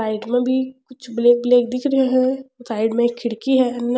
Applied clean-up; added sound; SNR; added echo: none; none; none; none.